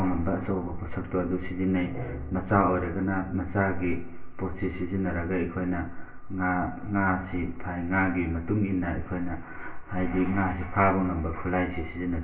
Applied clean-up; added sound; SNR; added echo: none; none; none; reverberation time 0.3 s.